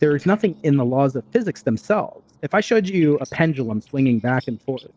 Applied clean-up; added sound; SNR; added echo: neural separator model SepFormer DNS4.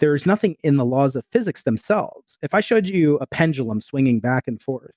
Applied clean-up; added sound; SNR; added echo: none; none; none; none.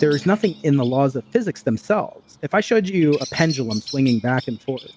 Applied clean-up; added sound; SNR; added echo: none; Drum + Bird vocalization, bird call, bird song; 18 dB; none.